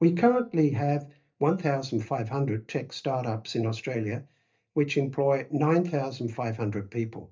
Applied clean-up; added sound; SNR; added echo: neural mask model DeepFilterNet 3.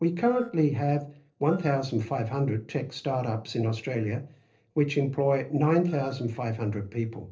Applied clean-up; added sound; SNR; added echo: neural separator model SepFormer DNS4.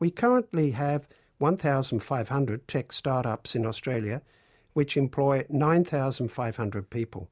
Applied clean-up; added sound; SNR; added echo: none; none; none; none.